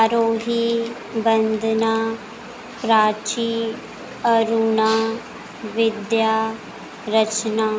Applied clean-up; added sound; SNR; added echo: none; none; none; none.